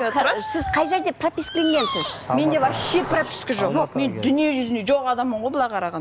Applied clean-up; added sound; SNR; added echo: none; Cricket; 16 dB; none.